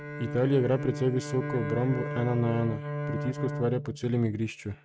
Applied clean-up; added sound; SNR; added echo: neural mask model RNNoise.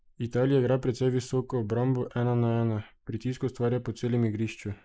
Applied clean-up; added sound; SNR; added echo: neural mask model Resemble Enhance denoiser.